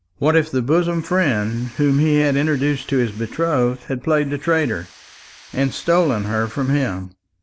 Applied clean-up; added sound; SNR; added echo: neural mask model Resemble Enhance denoiser.